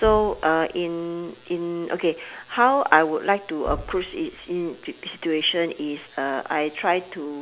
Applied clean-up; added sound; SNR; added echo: none; Knock; 18 dB; none.